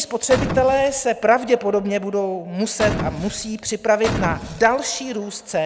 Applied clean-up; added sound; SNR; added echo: none; Boom; 7 dB; none.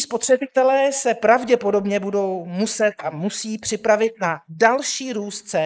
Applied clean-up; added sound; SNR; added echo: neural mask model Resemble Enhance denoiser.